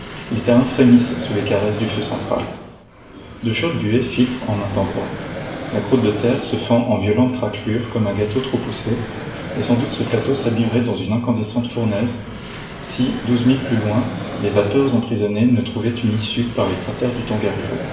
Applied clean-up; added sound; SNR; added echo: none; Fixed-wing aircraft, airplane; 11 dB; reverberation time 1.2 s.